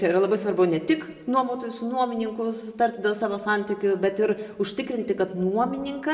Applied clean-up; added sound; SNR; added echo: none; none; none; reverberation time 1.0 s.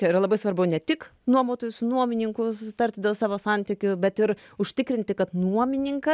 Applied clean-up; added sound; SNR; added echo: none; none; none; none.